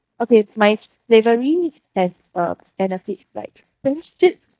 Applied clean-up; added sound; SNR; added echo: neural mask model DeepFilterNet 3.